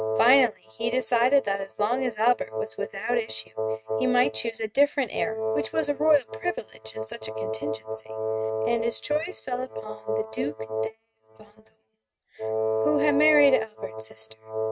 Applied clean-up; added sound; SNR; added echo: neural mask model RNNoise.